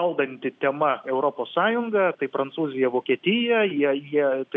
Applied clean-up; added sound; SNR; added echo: none; none; none; none.